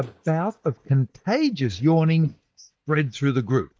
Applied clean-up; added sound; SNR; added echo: neural mask model DeepFilterNet 3.